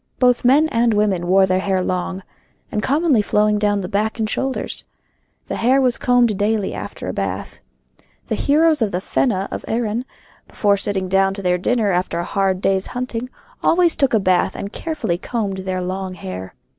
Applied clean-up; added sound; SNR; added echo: none; none; none; none.